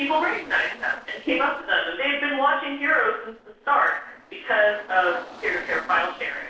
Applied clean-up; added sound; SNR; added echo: neural separator model SepFormer DNS4.